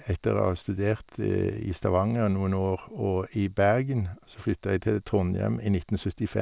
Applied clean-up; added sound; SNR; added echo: none; none; none; none.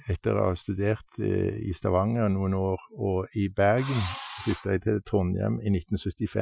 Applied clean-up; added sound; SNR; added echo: classical method Wiener filter.